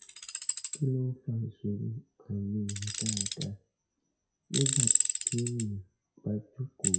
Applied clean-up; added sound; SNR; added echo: classical method WPE with log-MMSE.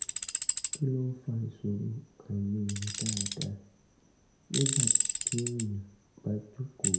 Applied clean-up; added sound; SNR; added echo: none; Tools; -2 dB; reverberation time 0.6 s.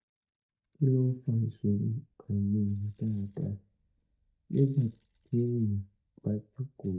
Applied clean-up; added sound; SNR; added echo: neural mask model DeepFilterNet 3.